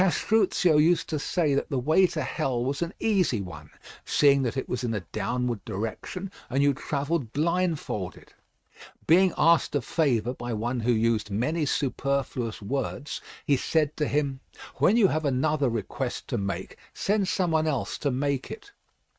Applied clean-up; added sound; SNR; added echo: neural mask model RNNoise.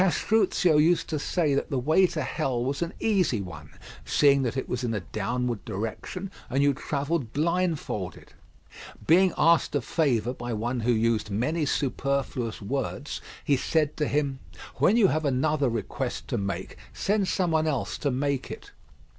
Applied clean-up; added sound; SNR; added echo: none; Livestock, farm animals, working animals; 19 dB; none.